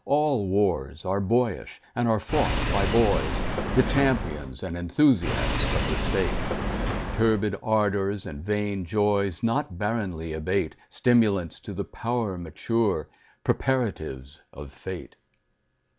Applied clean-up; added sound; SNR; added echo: none; Engine / Car; 1 dB; none.